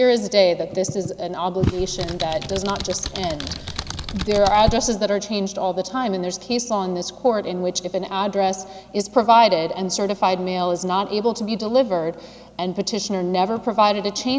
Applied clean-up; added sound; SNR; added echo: none; Computer keyboard; 8 dB; none.